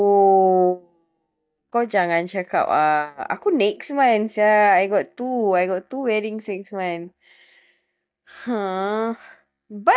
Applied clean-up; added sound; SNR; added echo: neural mask model DeepFilterNet 3.